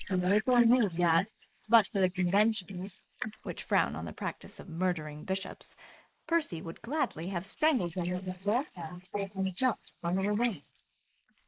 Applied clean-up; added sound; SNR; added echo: neural mask model Resemble Enhance denoiser.